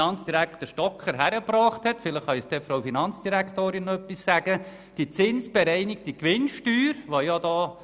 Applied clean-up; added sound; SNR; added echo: none; none; none; none.